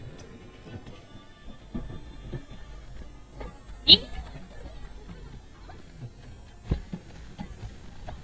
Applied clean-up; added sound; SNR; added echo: neural mask model DeepFilterNet 3.